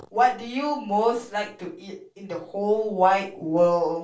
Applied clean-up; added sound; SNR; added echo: none; none; none; reverberation time 0.3 s.